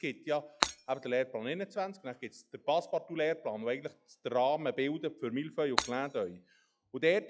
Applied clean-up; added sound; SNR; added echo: classical method log-MMSE.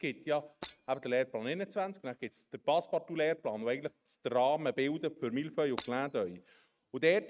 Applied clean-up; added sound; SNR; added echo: neural mask model RNNoise.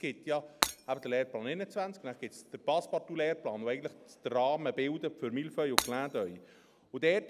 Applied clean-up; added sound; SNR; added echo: none; Shatter; 2 dB; none.